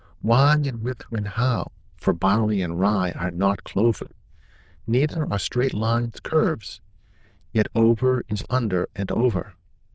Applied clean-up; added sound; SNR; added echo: neural diffusion model UNIVERSE++.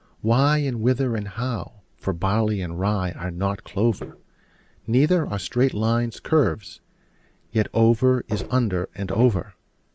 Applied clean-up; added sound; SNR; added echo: neural mask model Resemble Enhance denoiser.